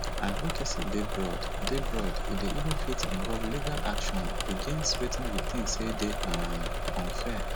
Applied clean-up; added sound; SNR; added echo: none; Engine / Mechanisms; -4 dB; none.